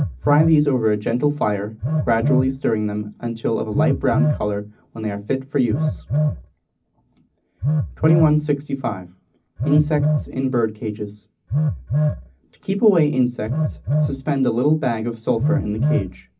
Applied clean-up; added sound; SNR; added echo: none; Telephone; 3 dB; reverberation time 0.4 s.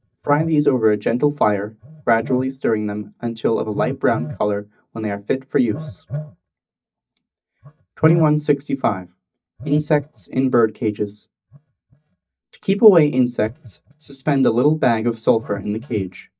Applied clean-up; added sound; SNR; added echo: neural mask model DeepFilterNet 3.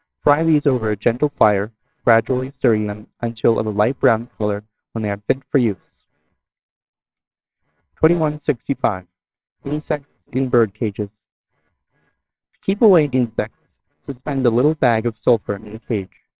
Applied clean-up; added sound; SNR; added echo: neural separator model SepFormer WHAMR!.